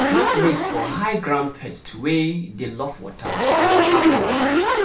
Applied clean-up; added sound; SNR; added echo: none; Zipper (clothing); -4 dB; reverberation time 0.3 s.